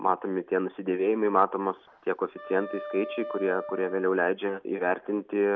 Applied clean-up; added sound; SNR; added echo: none; Wind instrument, woodwind instrument; 12 dB; none.